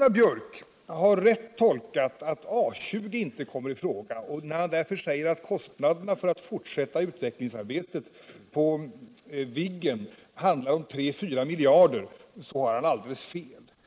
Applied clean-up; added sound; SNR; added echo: neural mask model Resemble Enhance denoiser.